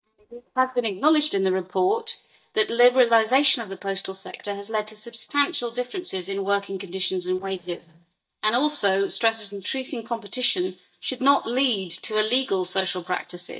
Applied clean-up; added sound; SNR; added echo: neural mask model DeepFilterNet 3.